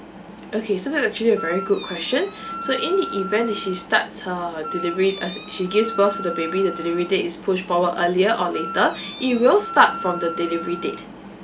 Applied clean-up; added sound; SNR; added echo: none; Wind instrument, woodwind instrument; 11 dB; none.